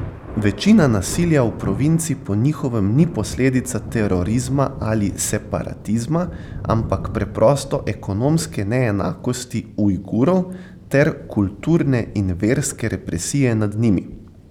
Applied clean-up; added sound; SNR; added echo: none; Thunder; 14 dB; none.